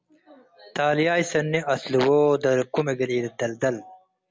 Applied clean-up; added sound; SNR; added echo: none; none; none; none.